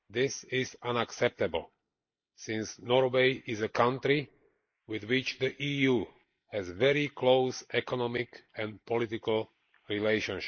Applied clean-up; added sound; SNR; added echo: neural mask model Resemble Enhance denoiser.